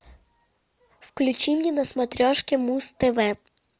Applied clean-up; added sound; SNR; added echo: none; none; none; none.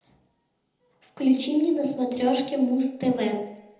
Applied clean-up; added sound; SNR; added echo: none; none; none; reverberation time 0.8 s.